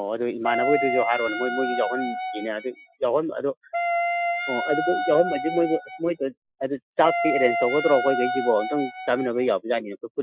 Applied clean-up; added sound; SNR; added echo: classical method Wiener filter.